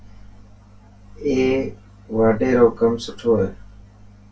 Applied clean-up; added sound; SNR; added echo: none; none; none; reverberation time 0.2 s.